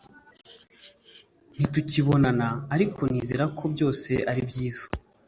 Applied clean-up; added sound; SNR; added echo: none; none; none; none.